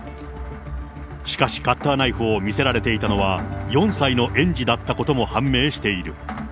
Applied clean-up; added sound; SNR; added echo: none; Rain + Bowed string instrument; 11 dB; none.